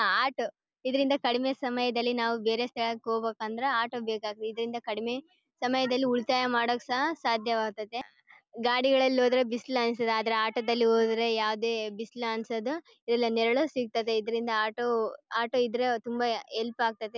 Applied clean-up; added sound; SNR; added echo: none; none; none; none.